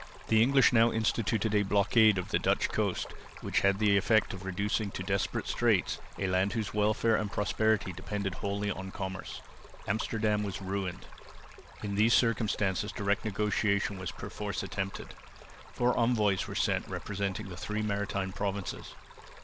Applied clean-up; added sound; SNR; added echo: none; Stream; 17 dB; none.